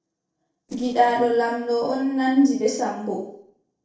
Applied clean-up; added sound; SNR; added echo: neural separator model SepFormer DNS4.